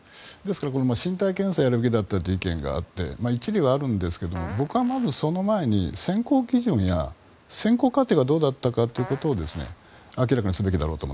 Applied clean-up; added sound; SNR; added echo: none; Fart; 20 dB; none.